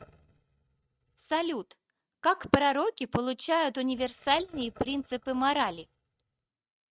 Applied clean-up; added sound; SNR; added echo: neural mask model RNNoise.